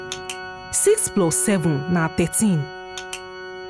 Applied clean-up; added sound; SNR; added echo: none; Organ; 13 dB; none.